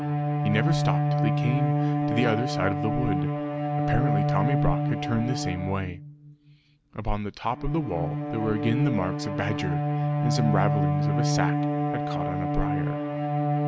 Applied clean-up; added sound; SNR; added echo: none; Bowed string instrument; -4 dB; none.